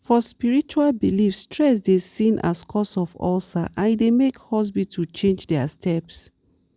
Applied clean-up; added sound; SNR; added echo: none; none; none; none.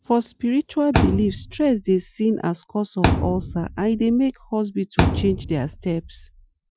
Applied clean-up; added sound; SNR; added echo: classical method Wiener filter.